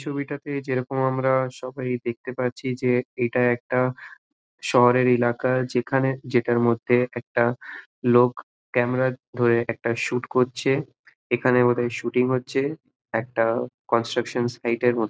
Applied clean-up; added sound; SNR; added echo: none; none; none; none.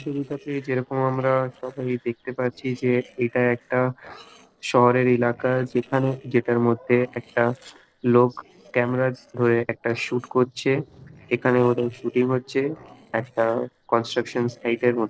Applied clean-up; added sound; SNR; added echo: neural separator model SepFormer DNS4.